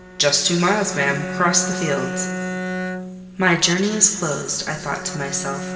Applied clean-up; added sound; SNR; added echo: none; Bowed string instrument; 8 dB; reverberation time 2.1 s.